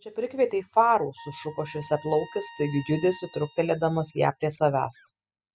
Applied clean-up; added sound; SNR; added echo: classical method spectral subtraction.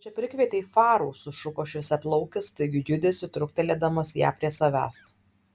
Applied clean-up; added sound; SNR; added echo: none; none; none; none.